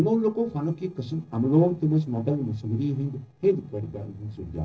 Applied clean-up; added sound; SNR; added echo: neural separator model SepFormer DNS4.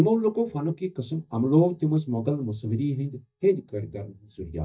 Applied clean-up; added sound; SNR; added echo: neural mask model DeepFilterNet 3.